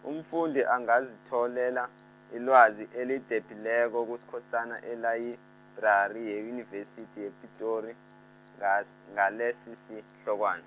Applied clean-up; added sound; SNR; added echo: none; none; none; none.